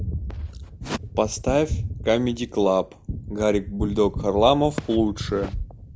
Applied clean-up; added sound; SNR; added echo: none; Gunshot, gunfire; 8 dB; none.